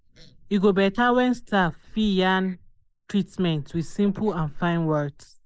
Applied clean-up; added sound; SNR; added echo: neural mask model Resemble Enhance denoiser.